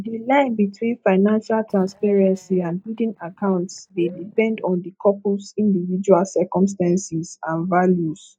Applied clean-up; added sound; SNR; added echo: neural mask model DeepFilterNet 3.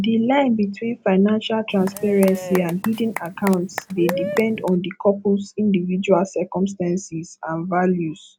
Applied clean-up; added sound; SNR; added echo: none; Applause / Cheering / Clapping; 10 dB; none.